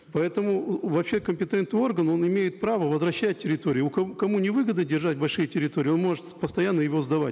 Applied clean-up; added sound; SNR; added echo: none; none; none; none.